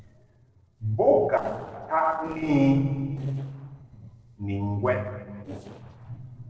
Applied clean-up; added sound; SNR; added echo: neural separator model SepFormer DNS4.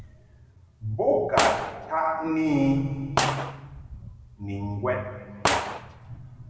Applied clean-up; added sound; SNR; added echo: none; Gunshot, gunfire; 4 dB; reverberation time 1.9 s.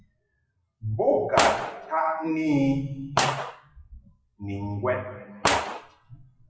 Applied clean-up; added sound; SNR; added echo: classical method WPE with log-MMSE.